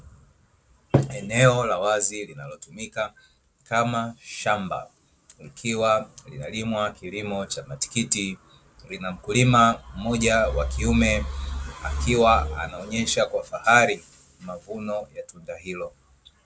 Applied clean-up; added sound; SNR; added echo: none; none; none; none.